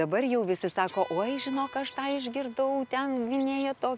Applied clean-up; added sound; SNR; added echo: none; Bird + Bowed string instrument; 19 dB; none.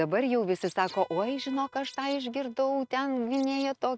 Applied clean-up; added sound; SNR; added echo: neural mask model RNNoise.